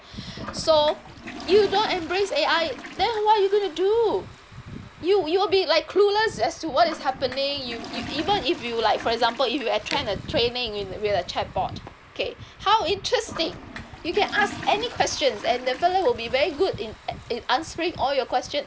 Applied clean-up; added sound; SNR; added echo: none; Toilet flush; 17 dB; none.